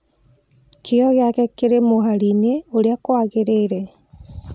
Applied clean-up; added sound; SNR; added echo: none; none; none; none.